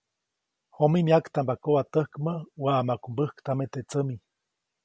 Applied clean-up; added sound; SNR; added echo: none; none; none; none.